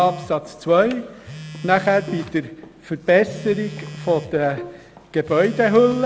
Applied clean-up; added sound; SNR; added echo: none; Bowed string instrument + Telephone; 16 dB; none.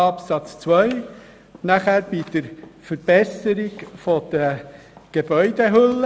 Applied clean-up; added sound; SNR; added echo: none; none; none; none.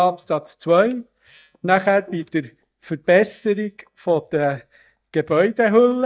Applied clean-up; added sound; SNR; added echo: neural mask model DeepFilterNet 3.